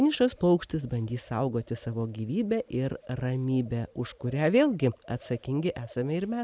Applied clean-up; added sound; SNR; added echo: none; none; none; none.